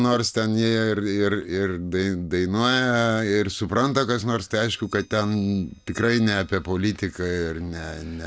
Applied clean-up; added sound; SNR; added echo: neural separator model SepFormer DNS4.